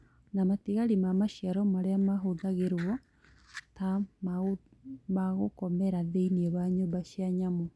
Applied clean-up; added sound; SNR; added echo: none; none; none; none.